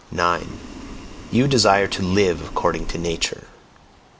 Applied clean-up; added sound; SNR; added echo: none; Boiling; 12 dB; none.